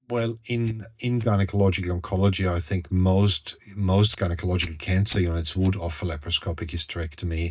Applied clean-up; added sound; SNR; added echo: neural mask model DeepFilterNet 3.